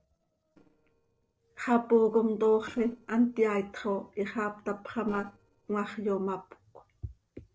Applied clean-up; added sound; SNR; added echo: neural separator model SepFormer DNS4.